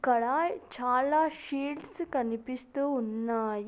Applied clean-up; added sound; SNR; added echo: none; none; none; none.